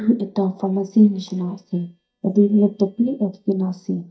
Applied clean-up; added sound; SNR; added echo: neural mask model DeepFilterNet 3.